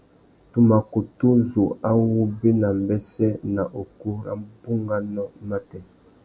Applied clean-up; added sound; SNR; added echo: none; none; none; none.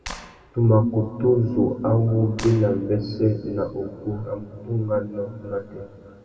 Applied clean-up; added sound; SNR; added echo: none; Clapping; 17 dB; reverberation time 2.5 s.